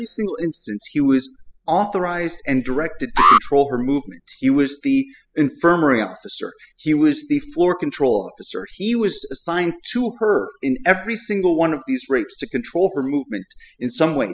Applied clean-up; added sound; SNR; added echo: classical method spectral subtraction.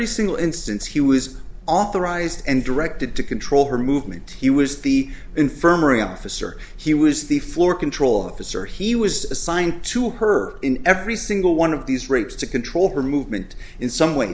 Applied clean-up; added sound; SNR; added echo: none; none; none; none.